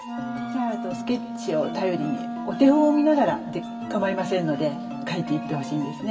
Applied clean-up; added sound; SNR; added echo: none; Wind instrument, woodwind instrument; 8 dB; reverberation time 2.0 s.